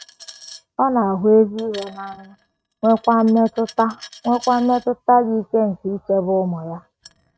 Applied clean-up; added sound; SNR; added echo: neural mask model RNNoise.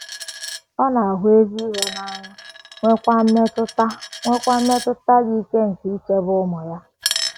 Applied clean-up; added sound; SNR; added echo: none; Coin (dropping); 13 dB; none.